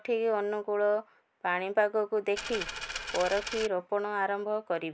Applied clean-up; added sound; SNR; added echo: none; Coin (dropping); 7 dB; none.